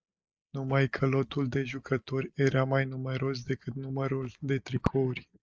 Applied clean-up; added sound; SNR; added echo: neural mask model Resemble Enhance denoiser.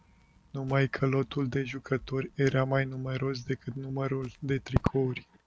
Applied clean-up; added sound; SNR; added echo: none; Crackle; 10 dB; none.